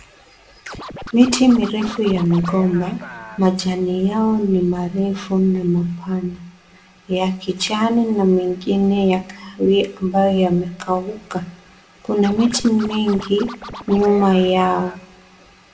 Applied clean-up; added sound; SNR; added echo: none; Scratching (performance technique); 17 dB; reverberation time 0.5 s.